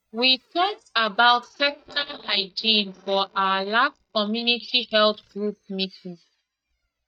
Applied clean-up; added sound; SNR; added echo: neural mask model DeepFilterNet 3.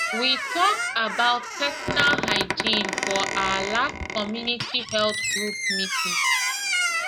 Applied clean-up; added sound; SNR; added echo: none; Squeak; 1 dB; none.